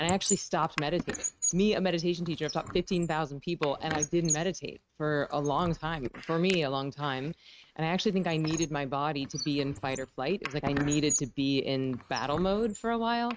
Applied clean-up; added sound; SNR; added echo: neural mask model RNNoise.